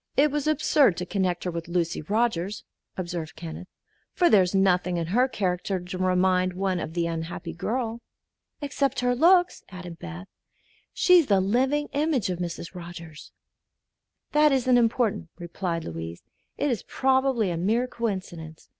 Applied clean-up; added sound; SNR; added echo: none; none; none; none.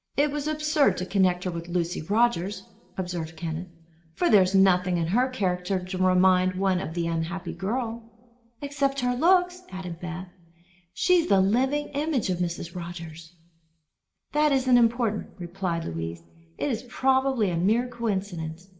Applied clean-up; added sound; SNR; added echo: none; none; none; reverberation time 0.8 s.